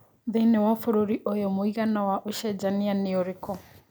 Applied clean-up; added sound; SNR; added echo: none; none; none; none.